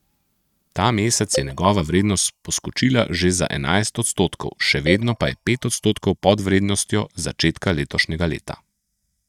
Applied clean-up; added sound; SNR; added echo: neural mask model DeepFilterNet 3.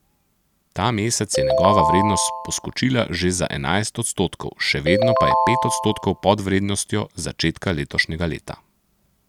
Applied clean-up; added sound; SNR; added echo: none; Ringtone; -1 dB; none.